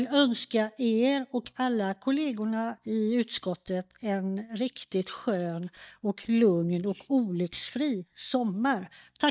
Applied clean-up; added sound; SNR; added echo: neural mask model DeepFilterNet 3.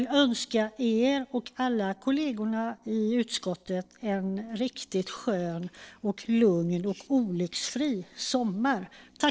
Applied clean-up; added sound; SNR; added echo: neural separator model SepFormer DNS4.